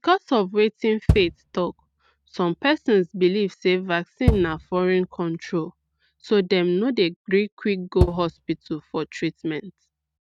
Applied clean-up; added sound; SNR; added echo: neural mask model RNNoise.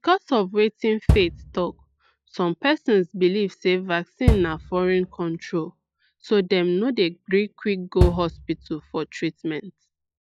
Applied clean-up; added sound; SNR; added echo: classical method log-MMSE.